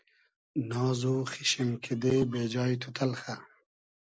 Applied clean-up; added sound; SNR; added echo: neural separator model SepFormer DNS4.